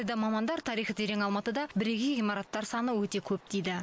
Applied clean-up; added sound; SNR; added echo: none; none; none; none.